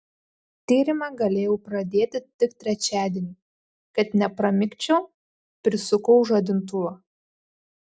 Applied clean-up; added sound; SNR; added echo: none; none; none; none.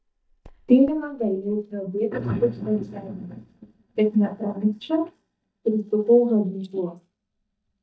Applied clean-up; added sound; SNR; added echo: neural mask model DeepFilterNet 3.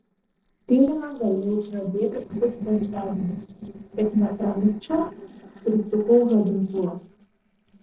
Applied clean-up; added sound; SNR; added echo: neural separator model SepFormer DNS4.